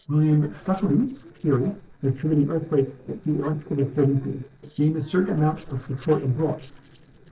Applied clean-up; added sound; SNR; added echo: neural separator model SepFormer DNS4.